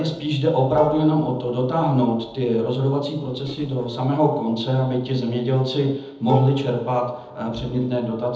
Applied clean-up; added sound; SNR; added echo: neural separator model SepFormer DNS4.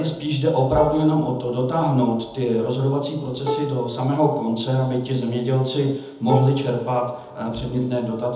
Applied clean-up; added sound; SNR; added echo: none; Plucked string instrument; 11 dB; reverberation time 1.0 s.